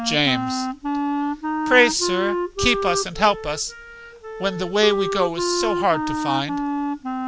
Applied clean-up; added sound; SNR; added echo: none; Wind instrument, woodwind instrument; 2 dB; none.